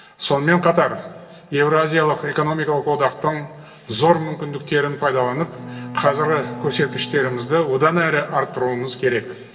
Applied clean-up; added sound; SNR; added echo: none; Bowed string instrument; 13 dB; reverberation time 1.4 s.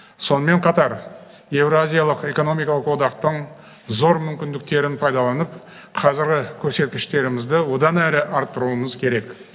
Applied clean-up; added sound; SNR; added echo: none; none; none; none.